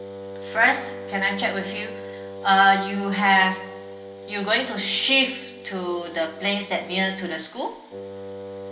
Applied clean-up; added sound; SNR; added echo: none; Wind instrument, woodwind instrument; 13 dB; reverberation time 0.8 s.